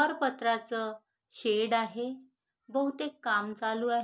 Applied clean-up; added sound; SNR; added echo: none; none; none; none.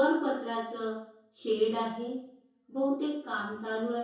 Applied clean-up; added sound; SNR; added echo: none; none; none; reverberation time 0.6 s.